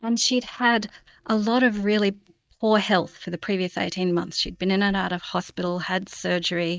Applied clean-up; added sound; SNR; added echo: neural mask model DeepFilterNet 3.